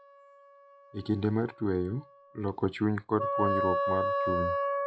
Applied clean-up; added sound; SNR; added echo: classical method log-MMSE.